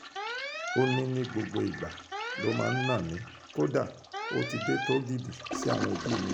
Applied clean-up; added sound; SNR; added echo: none; Alarm + Toilet flush; 5 dB; none.